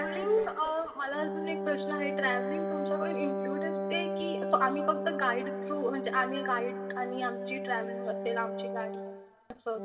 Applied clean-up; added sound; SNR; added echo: none; Wind instrument, woodwind instrument; 2 dB; reverberation time 1.8 s.